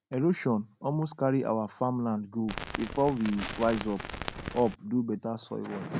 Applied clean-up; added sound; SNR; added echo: none; Crackle; 9 dB; none.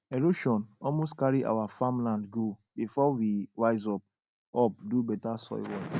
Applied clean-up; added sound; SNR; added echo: none; none; none; none.